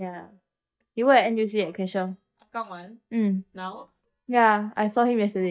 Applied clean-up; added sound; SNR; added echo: neural mask model DeepFilterNet 3.